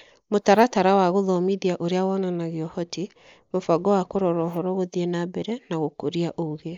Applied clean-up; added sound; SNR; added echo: neural mask model Resemble Enhance denoiser.